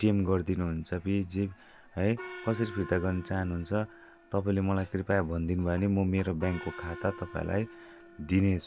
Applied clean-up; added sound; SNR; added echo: none; Gong; 18 dB; none.